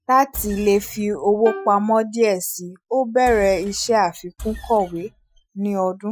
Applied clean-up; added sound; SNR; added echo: classical method Wiener filter.